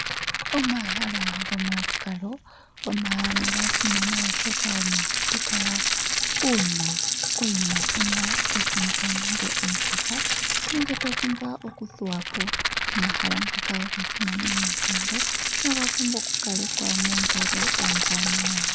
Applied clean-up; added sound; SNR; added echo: none; Sink (filling or washing) / Water tap, faucet + Rattle; -5 dB; none.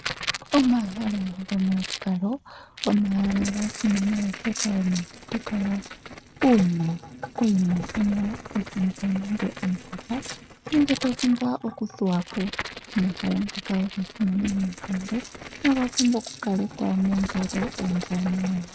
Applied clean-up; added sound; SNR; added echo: neural mask model RNNoise.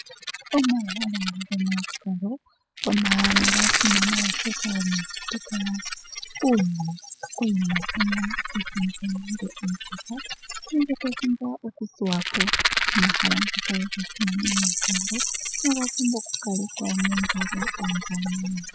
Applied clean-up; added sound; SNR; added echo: classical method spectral subtraction.